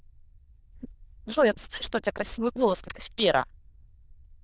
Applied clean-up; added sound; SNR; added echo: neural diffusion model UNIVERSE++.